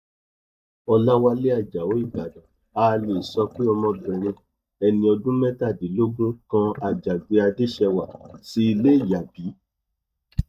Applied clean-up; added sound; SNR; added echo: neural mask model DeepFilterNet 3.